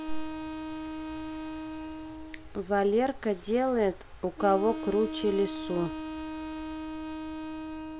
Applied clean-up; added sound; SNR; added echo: none; Wind instrument, woodwind instrument; 7 dB; none.